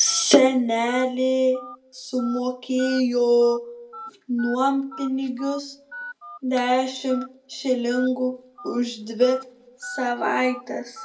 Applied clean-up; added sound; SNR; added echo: none; Telephone; 18 dB; reverberation time 0.2 s.